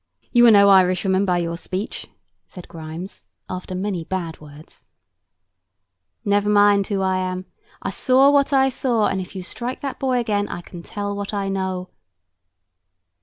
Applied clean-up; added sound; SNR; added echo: none; none; none; none.